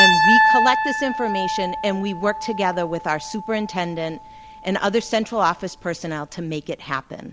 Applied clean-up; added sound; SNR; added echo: none; Piano; -1 dB; none.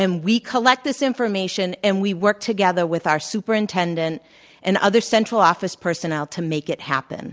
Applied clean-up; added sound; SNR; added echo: none; none; none; none.